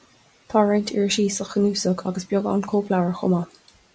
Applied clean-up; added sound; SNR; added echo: none; none; none; none.